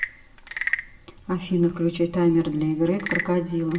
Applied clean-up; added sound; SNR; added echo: none; Wood / Percussion / Frog; 10 dB; reverberation time 1.0 s.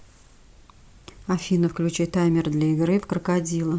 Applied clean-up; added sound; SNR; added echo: none; none; none; none.